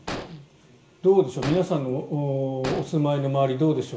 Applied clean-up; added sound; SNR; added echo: none; Explosion; 14 dB; reverberation time 0.7 s.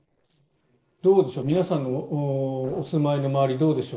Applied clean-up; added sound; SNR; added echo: neural separator model SepFormer DNS4.